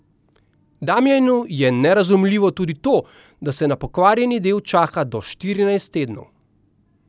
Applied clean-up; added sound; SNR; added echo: none; none; none; none.